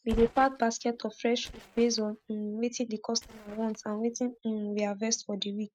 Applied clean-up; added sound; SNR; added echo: neural mask model RNNoise.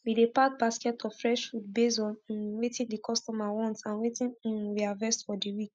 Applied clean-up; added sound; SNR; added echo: none; none; none; none.